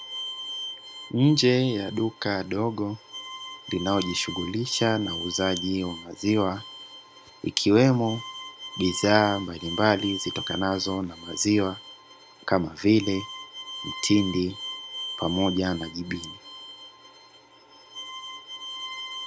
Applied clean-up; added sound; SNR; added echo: none; Bowed string instrument; 12 dB; none.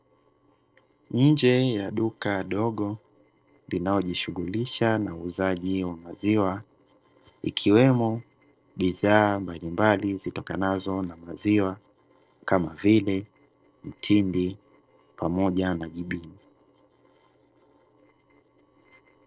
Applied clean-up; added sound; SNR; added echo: neural separator model SepFormer DNS4.